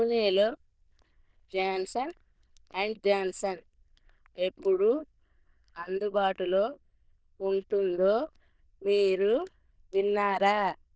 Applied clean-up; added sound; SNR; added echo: neural diffusion model UNIVERSE++.